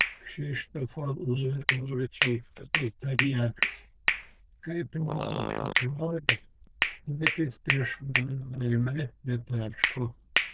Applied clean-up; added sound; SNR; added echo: neural diffusion model UNIVERSE++.